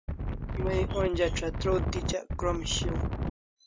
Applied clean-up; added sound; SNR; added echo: none; Wind; -1 dB; none.